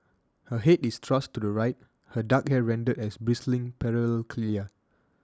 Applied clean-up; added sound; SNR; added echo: none; none; none; none.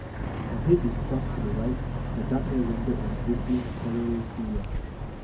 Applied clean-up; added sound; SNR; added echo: none; Boat, Water vehicle; 1 dB; reverberation time 0.3 s.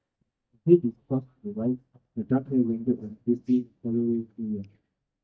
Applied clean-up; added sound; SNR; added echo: neural mask model DeepFilterNet 3.